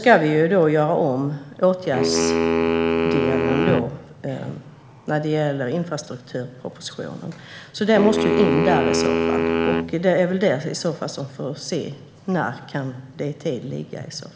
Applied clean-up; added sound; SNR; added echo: none; Wind instrument, woodwind instrument; 0 dB; none.